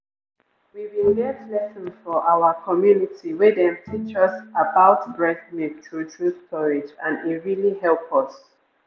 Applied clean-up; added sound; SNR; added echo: none; Bowed string instrument; 17 dB; none.